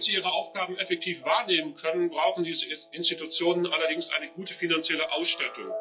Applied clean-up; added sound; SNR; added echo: classical method WPE with log-MMSE.